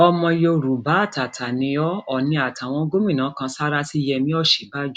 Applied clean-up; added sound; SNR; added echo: none; none; none; none.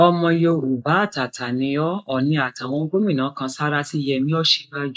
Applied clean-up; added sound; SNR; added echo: neural mask model Resemble Enhance denoiser.